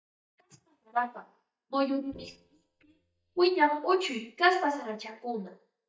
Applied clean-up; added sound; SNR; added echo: neural mask model DeepFilterNet 3.